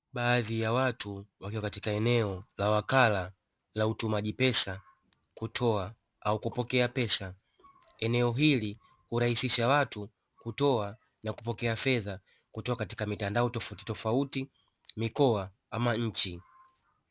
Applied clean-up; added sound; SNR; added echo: none; none; none; none.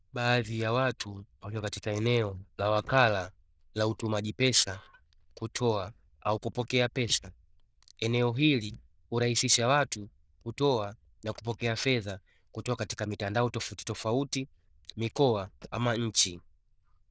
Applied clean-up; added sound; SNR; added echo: neural diffusion model UNIVERSE++.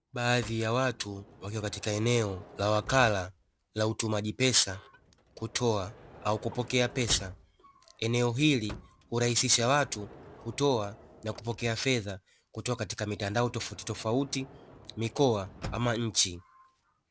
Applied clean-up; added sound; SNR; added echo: none; Sliding door / Motor vehicle (road); 19 dB; none.